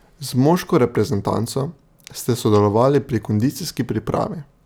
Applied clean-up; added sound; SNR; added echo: none; none; none; none.